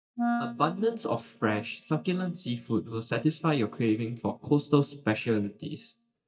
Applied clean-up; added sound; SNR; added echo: neural mask model DeepFilterNet 3.